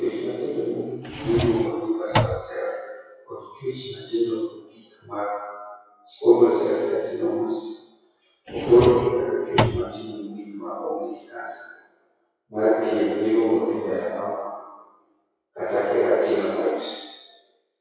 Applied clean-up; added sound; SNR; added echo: classical method WPE with log-MMSE.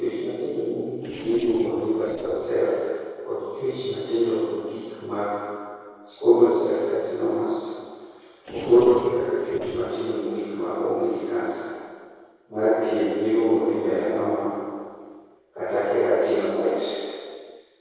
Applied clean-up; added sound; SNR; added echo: neural separator model SepFormer DNS4.